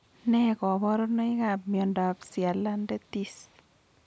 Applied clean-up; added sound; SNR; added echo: none; none; none; none.